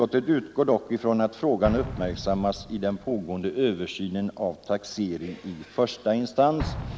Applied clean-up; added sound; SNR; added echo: none; Explosion; 13 dB; none.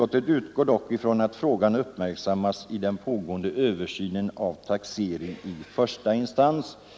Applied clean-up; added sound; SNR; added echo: none; none; none; none.